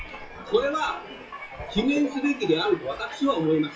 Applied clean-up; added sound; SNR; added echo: classical method WPE with log-MMSE.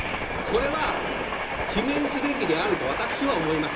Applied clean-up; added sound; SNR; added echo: none; Train; 1 dB; reverberation time 0.2 s.